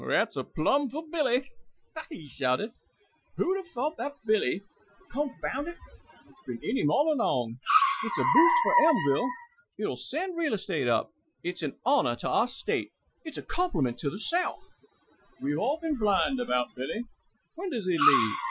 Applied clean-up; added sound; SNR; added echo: classical method Wiener filter.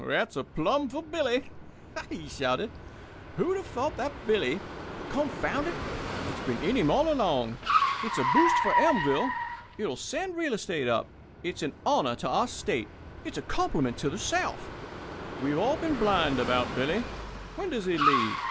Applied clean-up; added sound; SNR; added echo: none; Car; 4 dB; none.